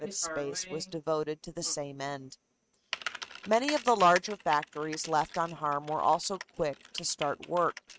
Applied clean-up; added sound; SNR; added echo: neural mask model RNNoise.